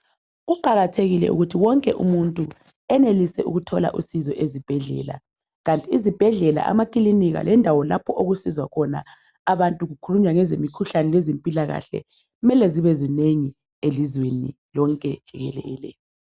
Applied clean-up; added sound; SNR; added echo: none; none; none; none.